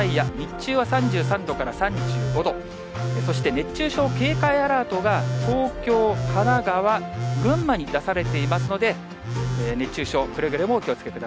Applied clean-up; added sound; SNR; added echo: none; Telephone; 5 dB; none.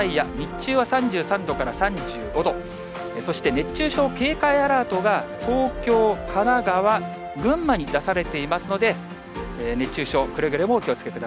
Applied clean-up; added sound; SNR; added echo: none; none; none; none.